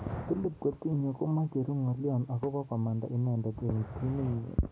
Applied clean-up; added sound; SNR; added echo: none; none; none; none.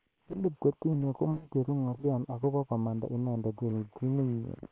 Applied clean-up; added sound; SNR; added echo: neural separator model SepFormer WHAM!.